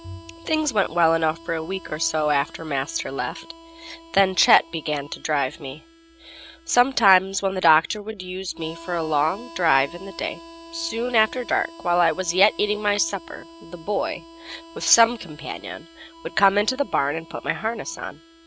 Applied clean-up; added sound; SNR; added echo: none; Bowed string instrument + Harmonica; 20 dB; none.